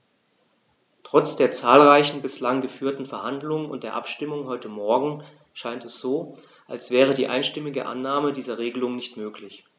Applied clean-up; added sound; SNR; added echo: none; none; none; none.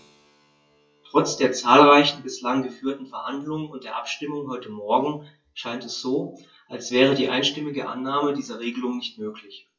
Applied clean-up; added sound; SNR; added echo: classical method WPE with log-MMSE.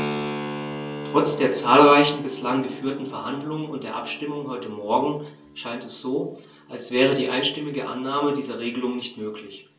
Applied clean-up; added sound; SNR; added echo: none; Keyboard (musical); 12 dB; reverberation time 0.3 s.